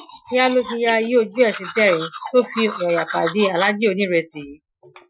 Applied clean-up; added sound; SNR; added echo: classical method Wiener filter.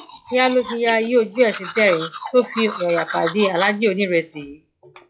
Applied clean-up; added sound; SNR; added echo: classical method log-MMSE.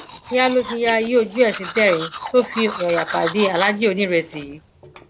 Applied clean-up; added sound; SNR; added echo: none; Domestic sounds, home sounds; 12 dB; none.